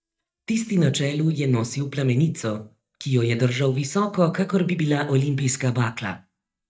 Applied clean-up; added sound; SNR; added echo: neural mask model DeepFilterNet 3.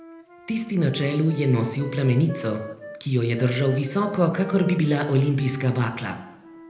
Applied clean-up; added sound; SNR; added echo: none; Wind instrument, woodwind instrument; 16 dB; reverberation time 0.7 s.